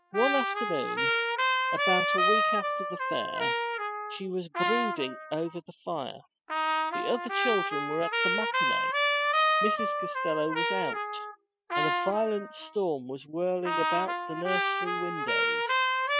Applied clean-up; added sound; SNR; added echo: classical method spectral subtraction.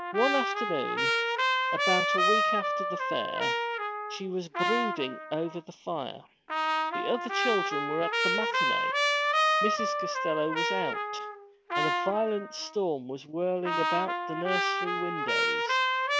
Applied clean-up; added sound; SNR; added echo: none; Trumpet; -4 dB; none.